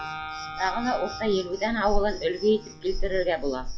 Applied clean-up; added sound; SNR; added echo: classical method log-MMSE.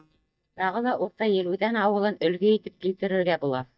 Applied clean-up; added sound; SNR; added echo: neural mask model DeepFilterNet 3.